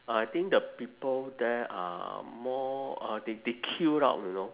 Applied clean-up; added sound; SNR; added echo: none; none; none; none.